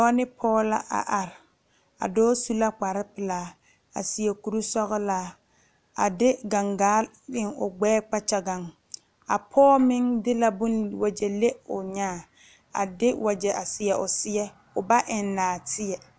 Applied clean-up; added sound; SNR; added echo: none; none; none; none.